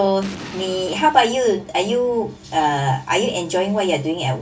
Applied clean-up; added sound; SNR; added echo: none; Explosion; 15 dB; reverberation time 0.2 s.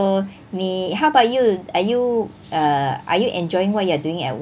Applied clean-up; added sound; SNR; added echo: none; none; none; none.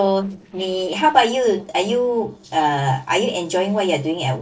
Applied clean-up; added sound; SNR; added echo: neural separator model SepFormer DNS4.